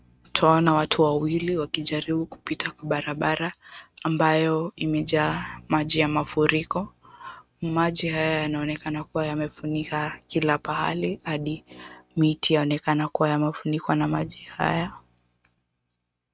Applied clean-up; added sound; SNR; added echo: neural mask model RNNoise.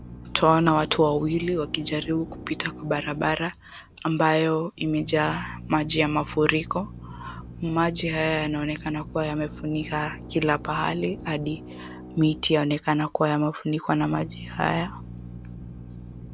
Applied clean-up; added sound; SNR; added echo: none; Drill; 15 dB; none.